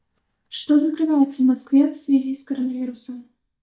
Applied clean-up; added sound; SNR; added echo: neural mask model DeepFilterNet 3.